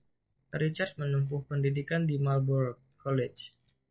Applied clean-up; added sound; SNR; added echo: neural separator model SepFormer DNS4.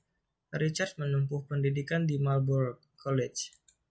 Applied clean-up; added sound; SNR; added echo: none; none; none; none.